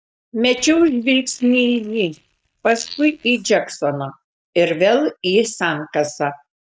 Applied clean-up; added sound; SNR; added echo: neural mask model DeepFilterNet 3.